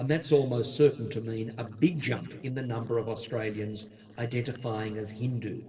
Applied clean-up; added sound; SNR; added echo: neural separator model SepFormer DNS4.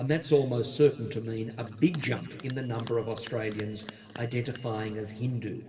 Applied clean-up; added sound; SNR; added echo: none; Bell; 20 dB; reverberation time 2.7 s.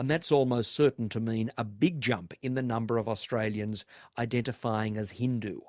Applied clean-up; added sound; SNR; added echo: none; none; none; none.